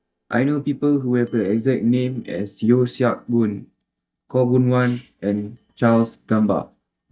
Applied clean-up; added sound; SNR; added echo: neural mask model DeepFilterNet 3.